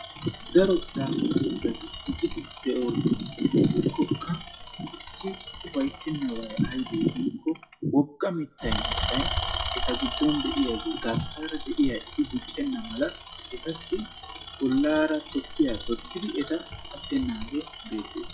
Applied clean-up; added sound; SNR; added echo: classical method WPE with log-MMSE.